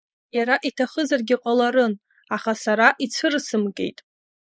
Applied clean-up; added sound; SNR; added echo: neural mask model Resemble Enhance denoiser.